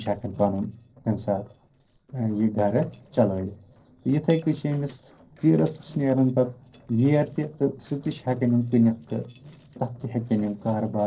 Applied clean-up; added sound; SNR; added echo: neural separator model SepFormer DNS4.